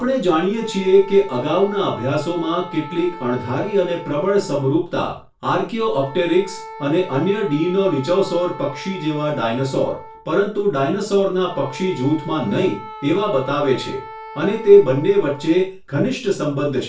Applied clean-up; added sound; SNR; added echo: none; Wind instrument, woodwind instrument; 17 dB; reverberation time 0.3 s.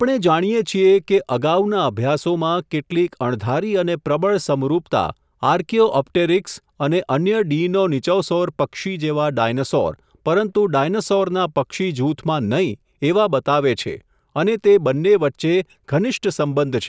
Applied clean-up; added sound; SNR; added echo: none; none; none; none.